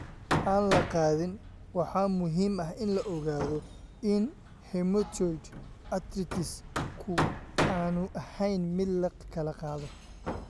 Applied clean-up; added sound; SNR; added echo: none; Hammer; 6 dB; none.